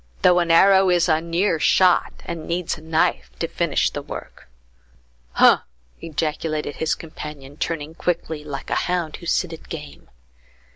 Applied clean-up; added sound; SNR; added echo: none; none; none; none.